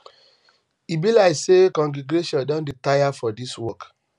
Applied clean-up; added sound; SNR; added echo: none; none; none; none.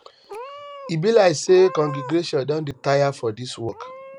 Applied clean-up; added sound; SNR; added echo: none; Meow / Purr; 17 dB; none.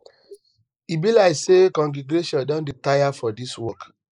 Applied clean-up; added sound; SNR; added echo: neural mask model Resemble Enhance denoiser.